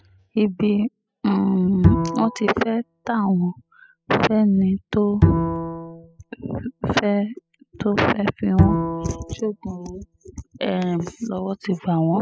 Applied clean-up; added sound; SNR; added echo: classical method spectral subtraction.